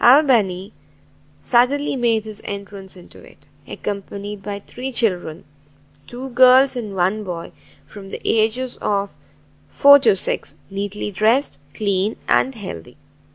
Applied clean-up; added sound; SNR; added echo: none; none; none; none.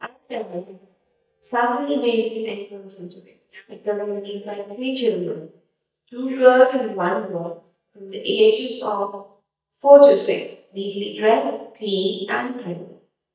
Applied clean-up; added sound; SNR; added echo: neural mask model DeepFilterNet 3.